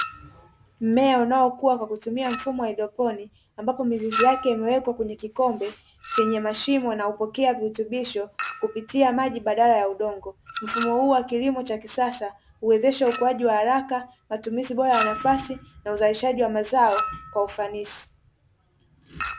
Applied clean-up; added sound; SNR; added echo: none; Chink, clink; 12 dB; none.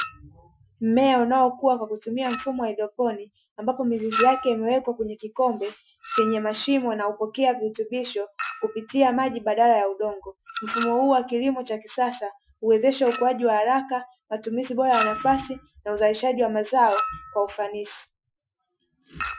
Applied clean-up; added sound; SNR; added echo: classical method Wiener filter.